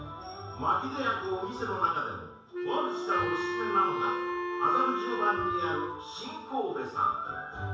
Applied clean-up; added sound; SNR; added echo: none; Wind instrument, woodwind instrument; 2 dB; reverberation time 0.7 s.